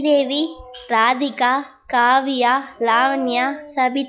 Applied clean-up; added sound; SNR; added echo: classical method log-MMSE.